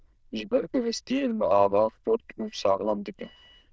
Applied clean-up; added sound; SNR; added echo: neural diffusion model UNIVERSE++.